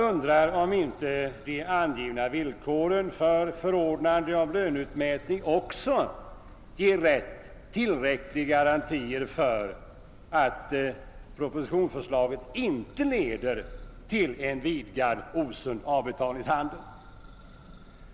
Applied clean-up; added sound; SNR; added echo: none; Church bell; 19 dB; none.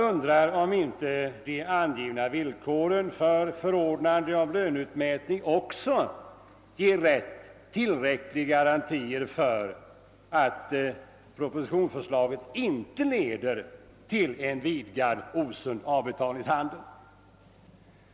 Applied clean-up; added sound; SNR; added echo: none; none; none; none.